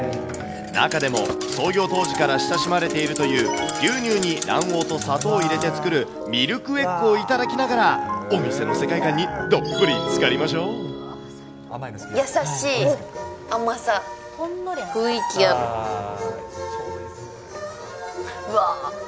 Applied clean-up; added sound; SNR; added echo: none; none; none; none.